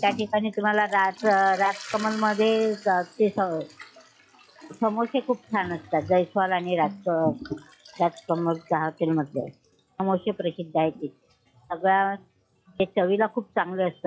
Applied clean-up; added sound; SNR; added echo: classical method log-MMSE.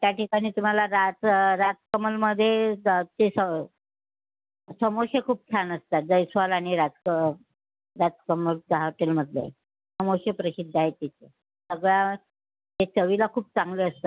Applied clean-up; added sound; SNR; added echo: none; none; none; none.